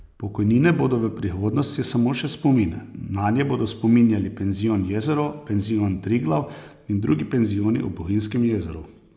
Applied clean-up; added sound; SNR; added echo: none; none; none; none.